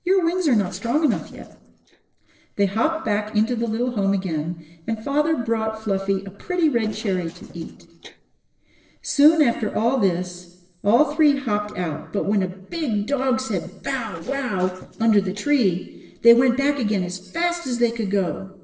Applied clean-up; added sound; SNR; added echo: neural separator model SepFormer DNS4.